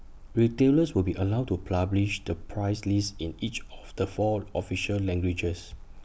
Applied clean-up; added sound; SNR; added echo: none; none; none; none.